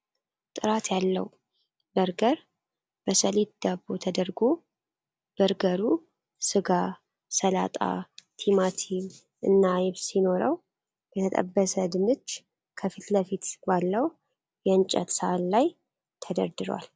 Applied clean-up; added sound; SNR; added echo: none; none; none; none.